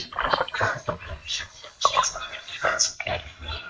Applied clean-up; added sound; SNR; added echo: neural mask model Resemble Enhance denoiser.